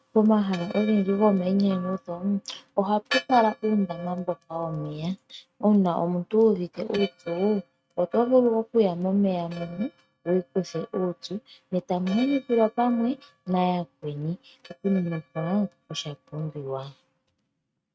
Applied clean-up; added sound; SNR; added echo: neural mask model RNNoise.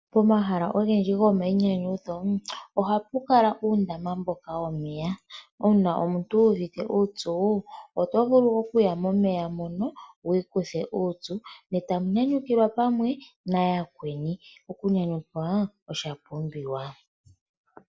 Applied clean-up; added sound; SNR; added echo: none; none; none; none.